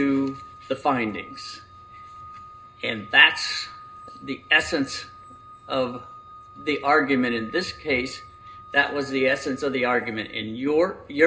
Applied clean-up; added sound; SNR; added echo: none; Organ; 19 dB; reverberation time 0.2 s.